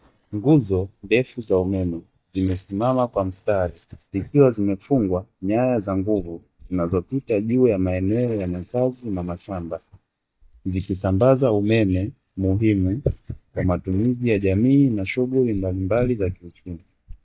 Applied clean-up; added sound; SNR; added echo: neural mask model DeepFilterNet 3.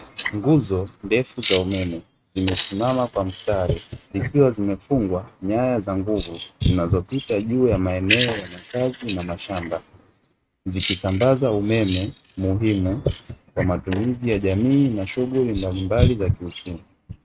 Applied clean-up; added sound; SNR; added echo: neural mask model RNNoise.